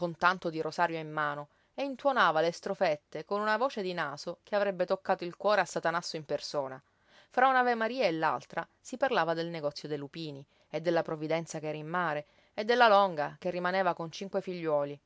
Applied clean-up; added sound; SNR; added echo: none; none; none; none.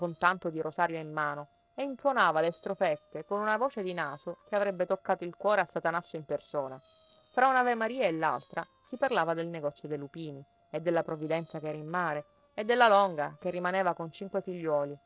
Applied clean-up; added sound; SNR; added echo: neural separator model SepFormer DNS4.